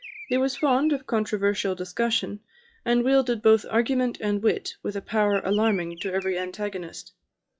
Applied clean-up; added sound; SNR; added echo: classical method log-MMSE.